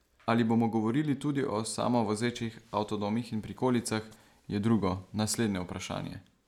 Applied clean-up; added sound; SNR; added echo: none; none; none; none.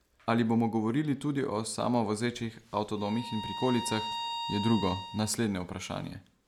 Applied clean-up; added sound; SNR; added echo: none; Bowed string instrument; 7 dB; none.